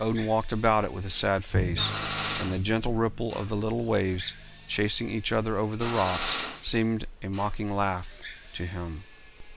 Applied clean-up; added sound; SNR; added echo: none; Bowed string instrument + Drill; 7 dB; none.